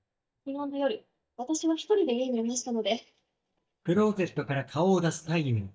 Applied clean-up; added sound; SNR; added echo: neural mask model DeepFilterNet 3.